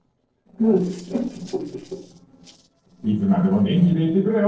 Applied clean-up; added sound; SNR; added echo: neural separator model SepFormer DNS4.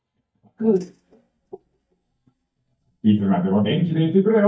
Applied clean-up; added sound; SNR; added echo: neural mask model DeepFilterNet 3.